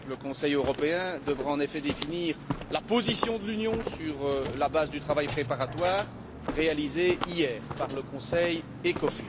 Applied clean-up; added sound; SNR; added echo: none; Walk, footsteps; 8 dB; none.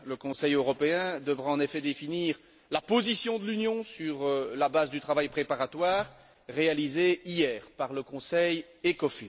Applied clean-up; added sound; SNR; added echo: none; none; none; none.